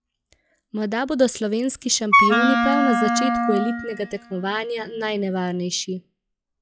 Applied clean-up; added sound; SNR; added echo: classical method log-MMSE.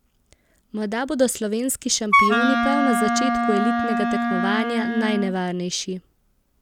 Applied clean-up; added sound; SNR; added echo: none; Wind instrument, woodwind instrument; -3 dB; none.